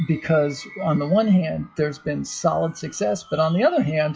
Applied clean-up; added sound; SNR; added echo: classical method WPE with log-MMSE.